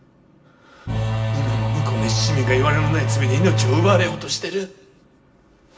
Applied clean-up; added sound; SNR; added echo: none; Engine / Domestic sounds, home sounds; -4 dB; reverberation time 0.9 s.